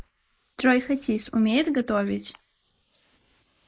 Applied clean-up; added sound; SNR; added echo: neural mask model Resemble Enhance denoiser.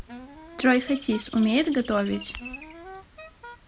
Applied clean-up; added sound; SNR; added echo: none; Bird + Wind instrument, woodwind instrument; 16 dB; none.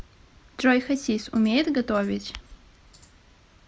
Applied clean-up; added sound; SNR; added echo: none; none; none; none.